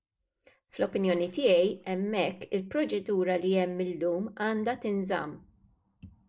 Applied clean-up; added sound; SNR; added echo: neural separator model SepFormer DNS4.